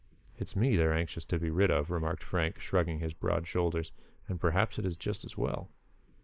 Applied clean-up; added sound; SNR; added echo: neural mask model Resemble Enhance denoiser.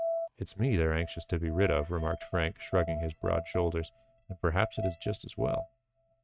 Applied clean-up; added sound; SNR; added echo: neural mask model RNNoise.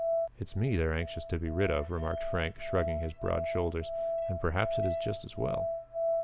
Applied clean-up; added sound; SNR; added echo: none; Musical instrument; 2 dB; none.